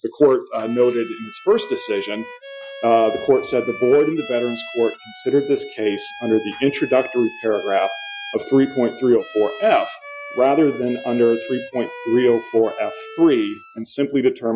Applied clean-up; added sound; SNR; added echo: classical method Wiener filter.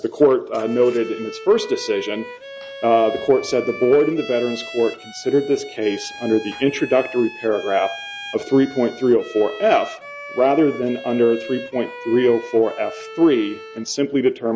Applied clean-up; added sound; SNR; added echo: none; Bowed string instrument; 16 dB; none.